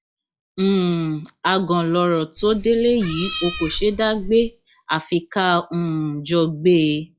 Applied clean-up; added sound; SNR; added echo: classical method log-MMSE.